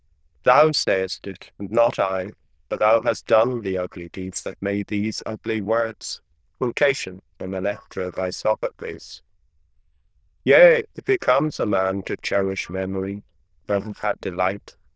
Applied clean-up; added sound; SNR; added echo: neural diffusion model UNIVERSE++.